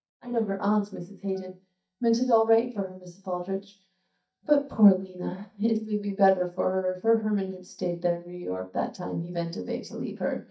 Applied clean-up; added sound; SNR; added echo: neural mask model DeepFilterNet 3.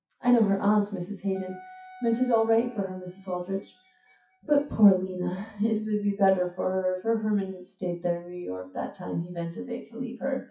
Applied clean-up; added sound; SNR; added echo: classical method WPE with log-MMSE.